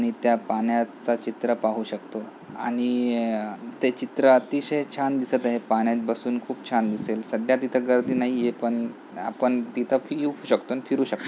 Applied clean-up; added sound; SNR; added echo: none; none; none; none.